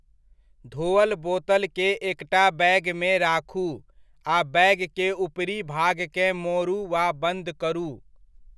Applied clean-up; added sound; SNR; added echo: none; none; none; none.